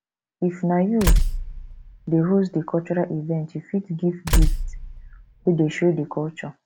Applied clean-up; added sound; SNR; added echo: none; Tools; 0 dB; none.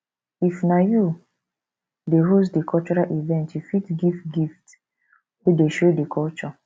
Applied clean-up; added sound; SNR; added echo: none; none; none; none.